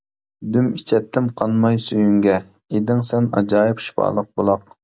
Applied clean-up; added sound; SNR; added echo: none; none; none; none.